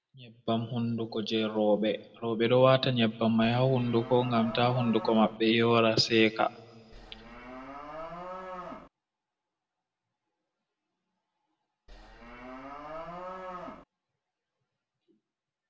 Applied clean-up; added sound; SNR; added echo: none; Livestock, farm animals, working animals; 13 dB; reverberation time 0.9 s.